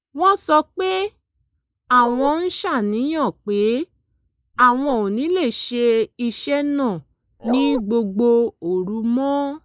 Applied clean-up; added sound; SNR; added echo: neural mask model Resemble Enhance denoiser.